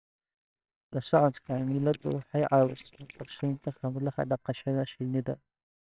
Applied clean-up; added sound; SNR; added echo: neural separator model SepFormer WHAMR!.